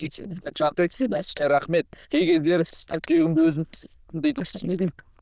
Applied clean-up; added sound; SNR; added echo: neural diffusion model UNIVERSE++.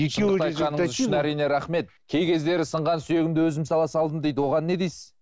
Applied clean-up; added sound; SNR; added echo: none; none; none; none.